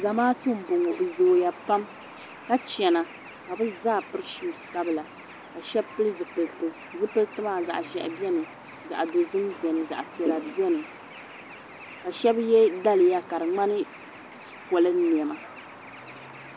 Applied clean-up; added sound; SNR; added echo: none; Bird; 17 dB; none.